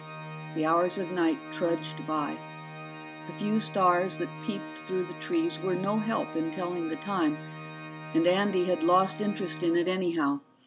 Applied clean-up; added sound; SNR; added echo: none; Organ; 12 dB; none.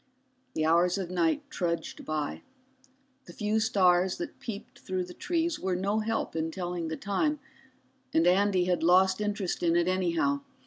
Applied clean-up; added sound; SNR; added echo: none; none; none; none.